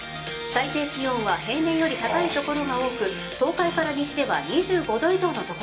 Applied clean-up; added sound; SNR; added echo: none; Sink (filling or washing); 17 dB; reverberation time 0.2 s.